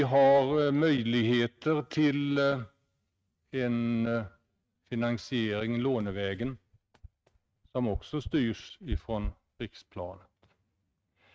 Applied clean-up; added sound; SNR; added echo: neural mask model RNNoise.